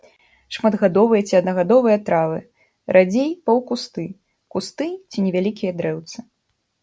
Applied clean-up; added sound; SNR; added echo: none; none; none; none.